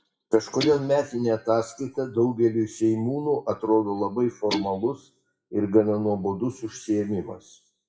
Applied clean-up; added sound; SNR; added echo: classical method WPE with log-MMSE.